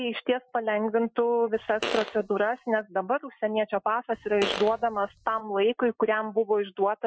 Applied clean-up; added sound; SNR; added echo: classical method Wiener filter.